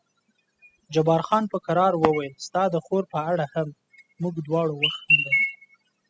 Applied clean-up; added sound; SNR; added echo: classical method spectral subtraction.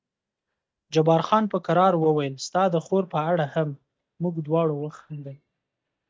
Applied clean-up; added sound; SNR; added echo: neural mask model DeepFilterNet 3.